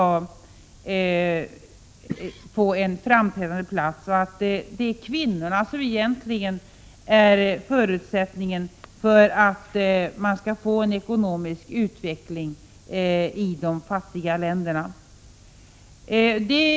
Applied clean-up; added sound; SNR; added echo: none; none; none; none.